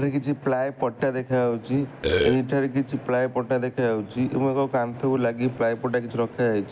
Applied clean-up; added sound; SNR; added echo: none; Burping, eructation; -2 dB; none.